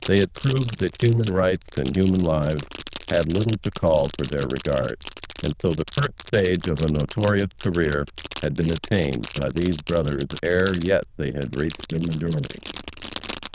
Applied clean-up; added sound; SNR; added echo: neural diffusion model UNIVERSE++.